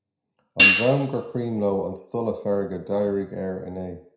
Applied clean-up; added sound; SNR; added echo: none; Hi-hat; -4 dB; reverberation time 0.5 s.